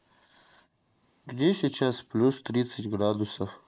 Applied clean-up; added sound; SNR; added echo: neural mask model Resemble Enhance denoiser.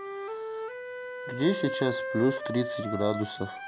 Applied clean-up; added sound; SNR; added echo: none; Wind instrument, woodwind instrument; 4 dB; none.